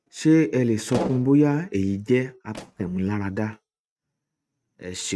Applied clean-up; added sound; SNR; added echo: neural mask model RNNoise.